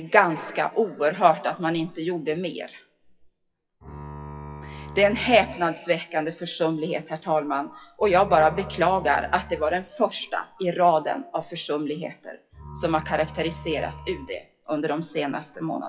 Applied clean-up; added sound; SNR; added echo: classical method WPE with log-MMSE.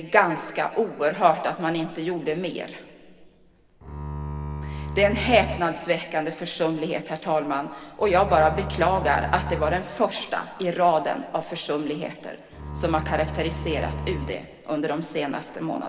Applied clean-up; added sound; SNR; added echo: none; Bowed string instrument; 7 dB; reverberation time 1.9 s.